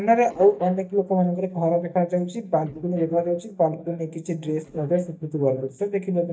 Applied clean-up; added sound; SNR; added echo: neural mask model DeepFilterNet 3.